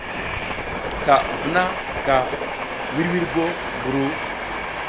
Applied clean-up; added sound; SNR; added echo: none; Train; 3 dB; none.